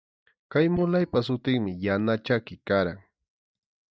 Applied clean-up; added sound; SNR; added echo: neural mask model DeepFilterNet 3.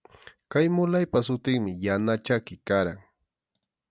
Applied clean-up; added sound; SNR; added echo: none; none; none; none.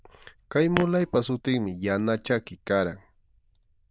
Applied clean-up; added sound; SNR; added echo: neural diffusion model UNIVERSE++.